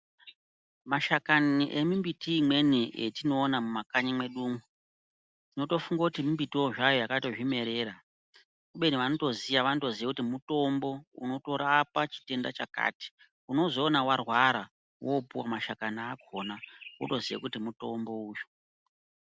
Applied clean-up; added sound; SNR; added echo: none; none; none; none.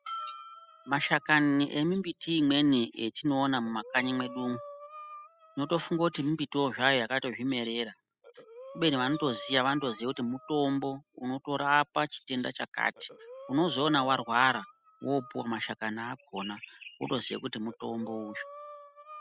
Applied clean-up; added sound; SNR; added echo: classical method spectral subtraction.